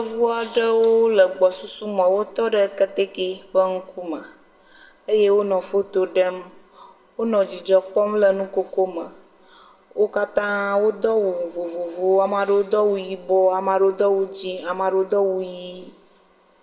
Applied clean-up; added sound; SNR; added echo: none; none; none; reverberation time 1.1 s.